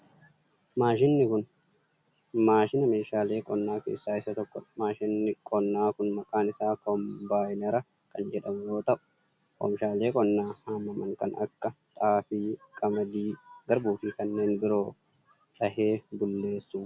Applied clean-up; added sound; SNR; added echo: none; none; none; none.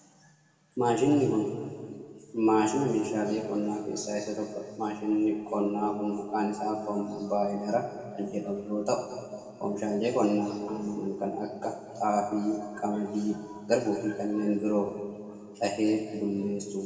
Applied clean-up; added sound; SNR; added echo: none; none; none; reverberation time 2.0 s.